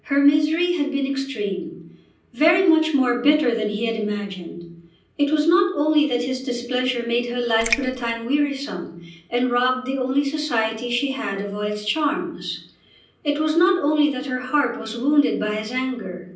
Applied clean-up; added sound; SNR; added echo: none; Raindrop; 5 dB; reverberation time 0.6 s.